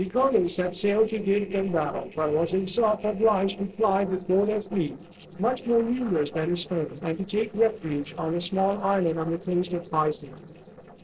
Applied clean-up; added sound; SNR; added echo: neural separator model SepFormer DNS4.